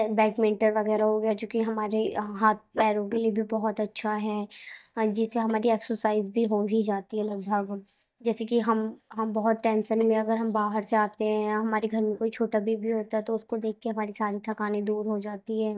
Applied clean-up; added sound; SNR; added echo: neural mask model DeepFilterNet 3.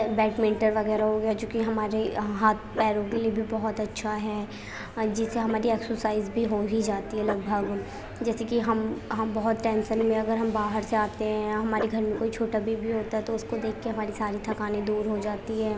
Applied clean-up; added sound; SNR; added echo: none; Dog; 16 dB; none.